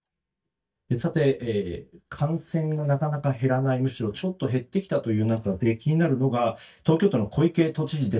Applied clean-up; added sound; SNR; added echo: neural mask model DeepFilterNet 3.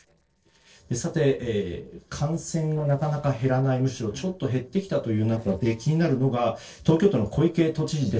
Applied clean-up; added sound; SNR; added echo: neural separator model SepFormer DNS4.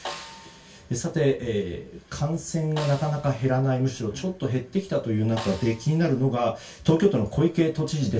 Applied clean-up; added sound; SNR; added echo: none; Snare drum; 19 dB; reverberation time 0.2 s.